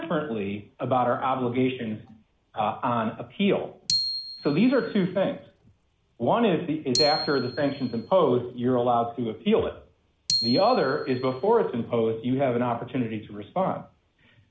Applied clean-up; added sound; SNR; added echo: none; Glockenspiel; 9 dB; none.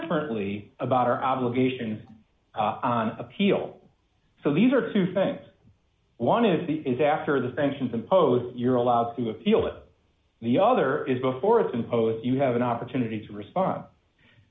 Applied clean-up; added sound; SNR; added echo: none; none; none; none.